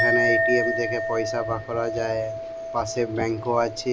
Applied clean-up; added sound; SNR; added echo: none; Chink, clink; 0 dB; none.